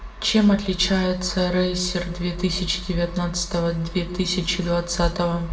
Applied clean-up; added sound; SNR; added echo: none; none; none; reverberation time 0.7 s.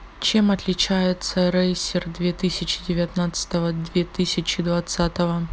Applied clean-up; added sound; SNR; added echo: none; none; none; none.